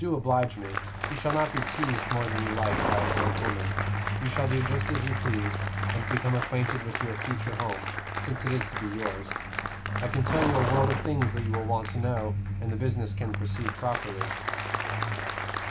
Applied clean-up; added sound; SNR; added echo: none; Applause + Truck; -1 dB; none.